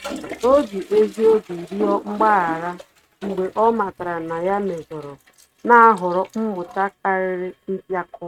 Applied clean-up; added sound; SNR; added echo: neural mask model RNNoise.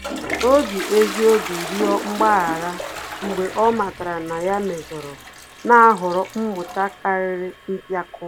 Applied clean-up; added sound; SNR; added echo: none; Toilet flush; 10 dB; none.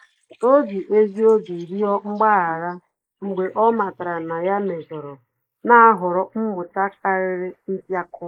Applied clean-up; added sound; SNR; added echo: neural mask model Resemble Enhance denoiser.